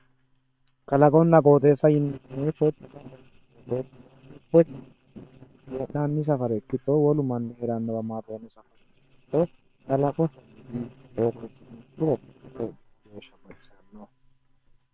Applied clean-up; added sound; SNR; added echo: neural separator model SepFormer WHAM!.